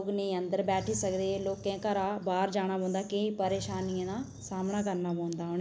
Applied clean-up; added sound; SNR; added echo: none; Animal; 15 dB; none.